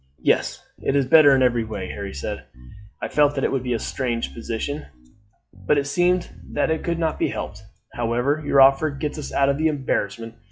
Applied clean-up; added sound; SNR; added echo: classical method log-MMSE.